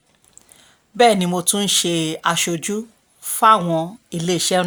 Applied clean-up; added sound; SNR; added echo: none; none; none; none.